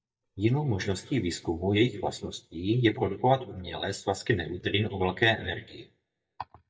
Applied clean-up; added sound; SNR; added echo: neural mask model DeepFilterNet 3.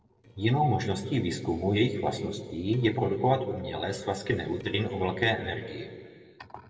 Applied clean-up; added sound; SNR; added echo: neural separator model SepFormer DNS4.